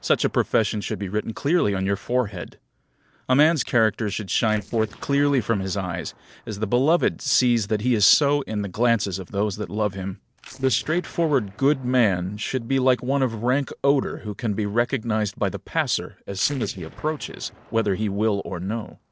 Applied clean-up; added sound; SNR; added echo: neural separator model SepFormer DNS4.